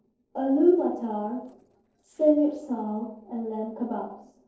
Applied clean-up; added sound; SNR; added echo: neural separator model SepFormer DNS4.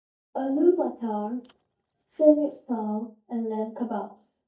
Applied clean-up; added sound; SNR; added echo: neural mask model DeepFilterNet 3.